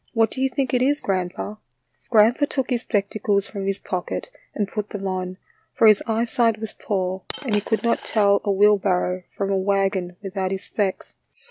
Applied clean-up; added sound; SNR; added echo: none; Coin (dropping); 14 dB; none.